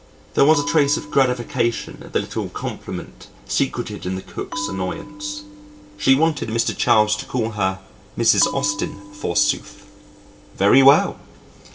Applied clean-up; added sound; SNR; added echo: none; Bell; 16 dB; reverberation time 0.5 s.